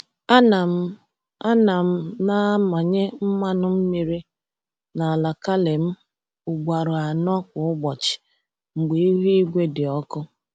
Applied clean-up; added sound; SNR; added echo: none; none; none; none.